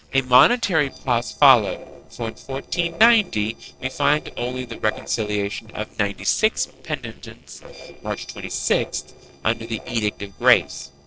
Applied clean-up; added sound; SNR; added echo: neural separator model SepFormer DNS4.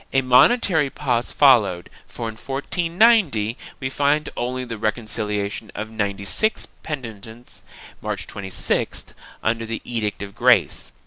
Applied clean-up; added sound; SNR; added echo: none; none; none; none.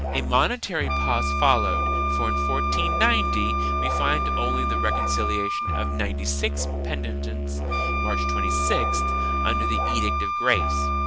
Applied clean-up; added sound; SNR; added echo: none; Musical instrument + Wind instrument, woodwind instrument; -5 dB; none.